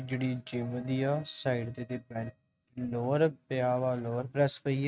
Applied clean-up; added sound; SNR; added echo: neural mask model RNNoise.